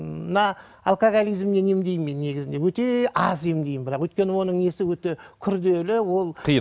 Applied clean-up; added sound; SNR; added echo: none; none; none; none.